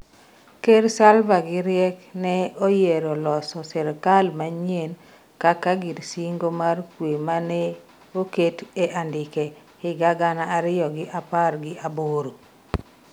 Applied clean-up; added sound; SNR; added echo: none; none; none; none.